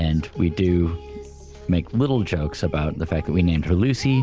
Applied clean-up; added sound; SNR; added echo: none; none; none; none.